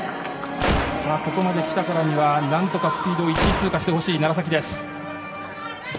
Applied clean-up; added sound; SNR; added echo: none; Gunshot, gunfire; 6 dB; reverberation time 0.6 s.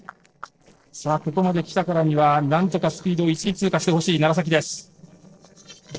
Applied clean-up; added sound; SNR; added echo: neural separator model SepFormer DNS4.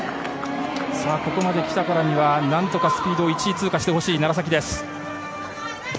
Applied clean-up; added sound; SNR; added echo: none; none; none; none.